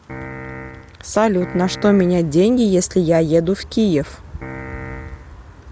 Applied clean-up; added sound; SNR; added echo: none; Piano; 14 dB; none.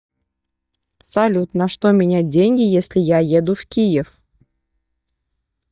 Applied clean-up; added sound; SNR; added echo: neural mask model DeepFilterNet 3.